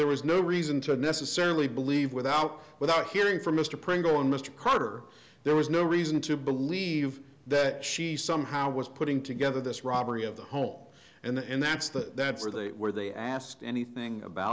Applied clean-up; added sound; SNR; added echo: none; none; none; none.